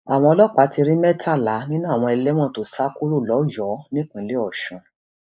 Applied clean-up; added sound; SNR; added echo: neural mask model Resemble Enhance denoiser.